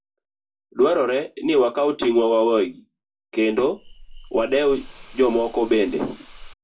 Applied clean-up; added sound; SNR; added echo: none; Hiss / Insect; 18 dB; reverberation time 0.2 s.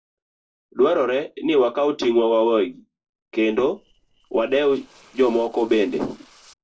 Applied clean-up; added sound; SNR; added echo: neural separator model SepFormer DNS4.